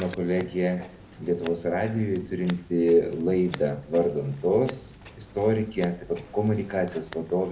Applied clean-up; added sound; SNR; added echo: none; Scissors; 20 dB; reverberation time 0.3 s.